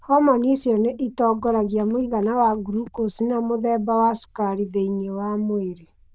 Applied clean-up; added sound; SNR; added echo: neural diffusion model UNIVERSE++.